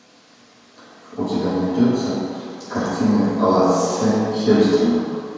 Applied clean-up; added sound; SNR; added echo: none; none; none; reverberation time 1.9 s.